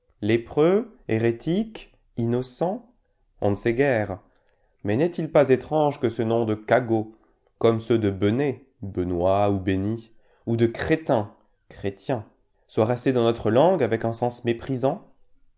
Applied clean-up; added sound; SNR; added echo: none; none; none; none.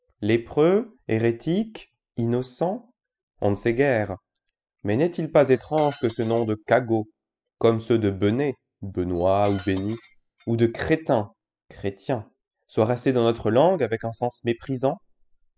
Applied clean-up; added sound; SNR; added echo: classical method spectral subtraction.